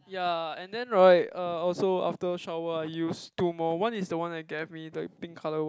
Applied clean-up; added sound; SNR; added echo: none; none; none; none.